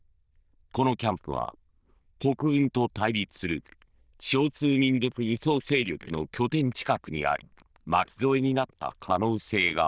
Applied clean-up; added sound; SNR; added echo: neural diffusion model UNIVERSE++.